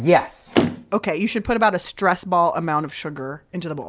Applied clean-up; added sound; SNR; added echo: none; Motor vehicle (road); 3 dB; none.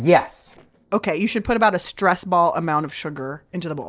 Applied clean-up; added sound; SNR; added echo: neural separator model SepFormer DNS4.